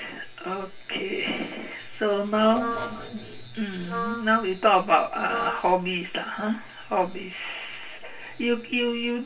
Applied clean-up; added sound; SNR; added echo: none; Wind instrument, woodwind instrument; 8 dB; reverberation time 0.2 s.